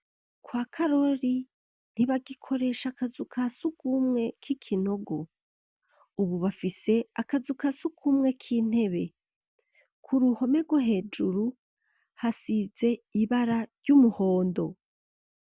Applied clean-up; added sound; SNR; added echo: none; none; none; none.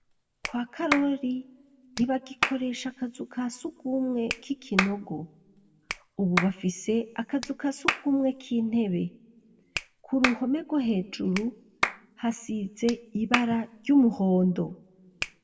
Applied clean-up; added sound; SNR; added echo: none; Clapping; 8 dB; reverberation time 0.5 s.